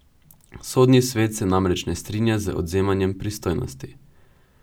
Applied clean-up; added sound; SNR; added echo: none; none; none; none.